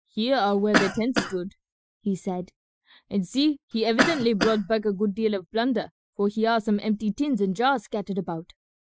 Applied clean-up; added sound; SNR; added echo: classical method Wiener filter.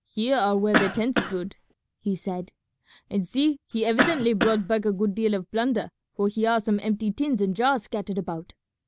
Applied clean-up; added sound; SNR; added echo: none; Cough; 2 dB; none.